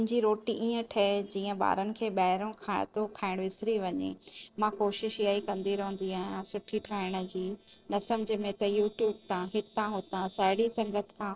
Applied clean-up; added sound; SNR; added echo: neural separator model SepFormer DNS4.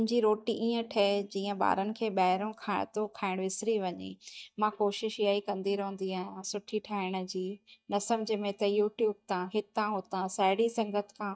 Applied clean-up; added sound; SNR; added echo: neural mask model DeepFilterNet 3.